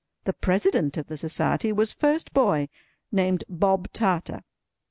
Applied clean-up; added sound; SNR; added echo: none; none; none; none.